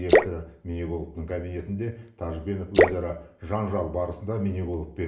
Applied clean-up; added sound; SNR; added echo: none; Drip / Splash, splatter; -3 dB; reverberation time 0.5 s.